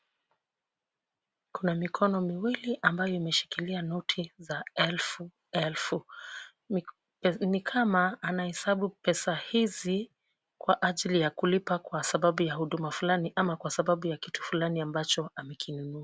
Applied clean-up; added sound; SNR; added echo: none; none; none; none.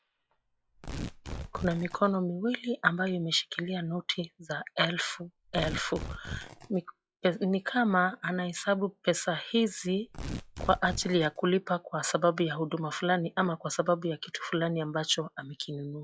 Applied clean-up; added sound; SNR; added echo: classical method log-MMSE.